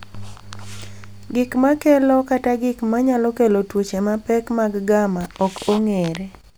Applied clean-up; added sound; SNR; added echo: none; none; none; none.